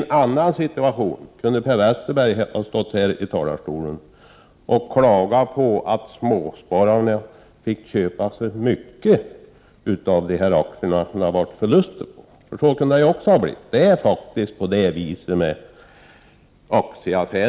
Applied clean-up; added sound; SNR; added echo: none; none; none; none.